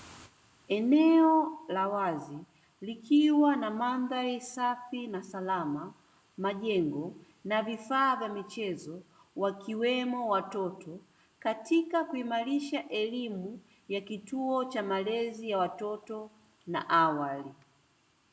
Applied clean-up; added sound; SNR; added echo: none; none; none; none.